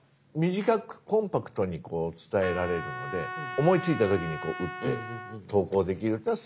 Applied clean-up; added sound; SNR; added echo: none; Trumpet; 9 dB; none.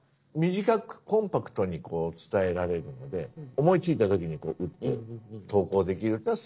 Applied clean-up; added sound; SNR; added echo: neural separator model SepFormer DNS4.